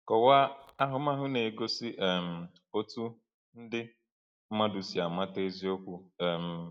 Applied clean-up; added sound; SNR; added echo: neural mask model DeepFilterNet 3.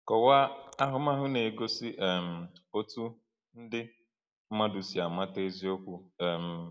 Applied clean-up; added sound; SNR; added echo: neural mask model Resemble Enhance denoiser.